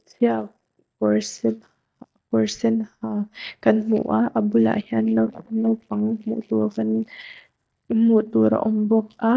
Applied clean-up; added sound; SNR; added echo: neural mask model DeepFilterNet 3.